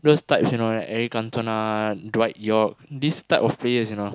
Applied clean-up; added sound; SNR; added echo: none; none; none; none.